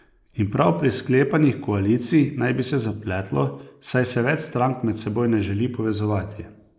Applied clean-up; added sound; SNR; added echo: neural mask model Resemble Enhance denoiser.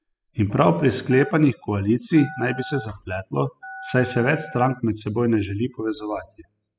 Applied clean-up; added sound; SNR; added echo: classical method spectral subtraction.